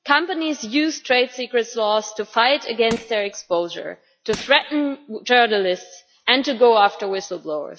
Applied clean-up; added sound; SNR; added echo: classical method log-MMSE.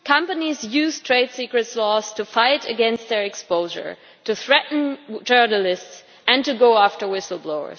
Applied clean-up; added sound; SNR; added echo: none; none; none; none.